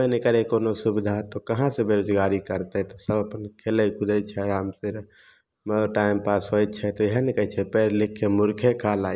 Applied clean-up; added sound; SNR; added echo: none; none; none; none.